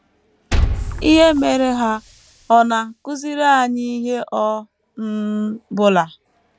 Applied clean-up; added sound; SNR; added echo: none; Liquid; 7 dB; none.